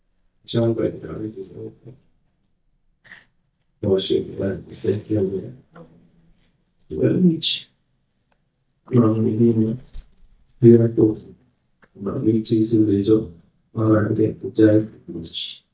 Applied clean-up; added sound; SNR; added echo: neural mask model DeepFilterNet 3.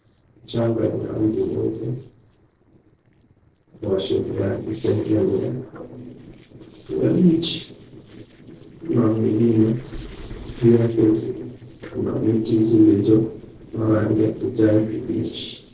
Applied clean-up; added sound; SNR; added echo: neural separator model SepFormer DNS4.